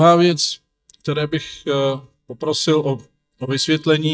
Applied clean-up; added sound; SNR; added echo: neural mask model DeepFilterNet 3.